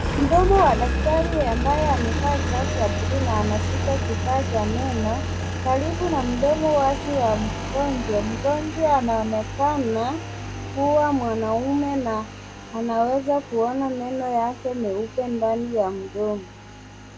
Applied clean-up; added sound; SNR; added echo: none; Engine; 4 dB; none.